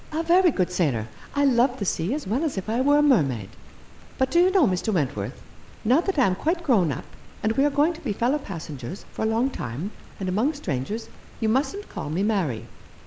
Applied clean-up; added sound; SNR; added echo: none; Rain; 16 dB; none.